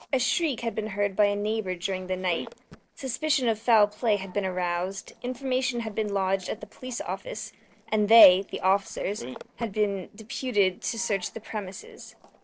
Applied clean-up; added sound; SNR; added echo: neural separator model SepFormer DNS4.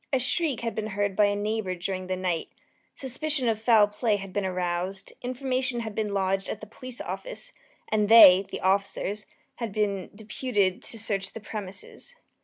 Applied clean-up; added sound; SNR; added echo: none; none; none; none.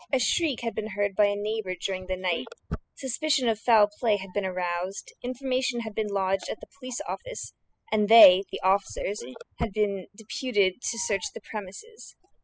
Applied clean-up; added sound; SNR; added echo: classical method spectral subtraction.